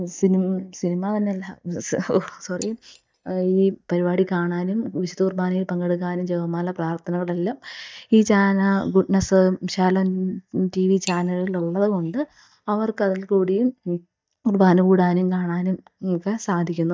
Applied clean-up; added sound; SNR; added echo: neural mask model DeepFilterNet 3.